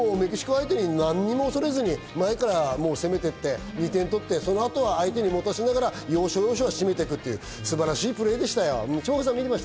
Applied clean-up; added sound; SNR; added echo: none; none; none; none.